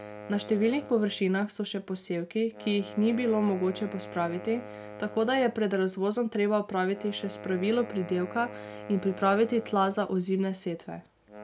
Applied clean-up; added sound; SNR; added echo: none; Wind instrument, woodwind instrument; 16 dB; none.